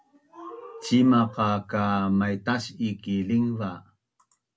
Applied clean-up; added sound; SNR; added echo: none; none; none; none.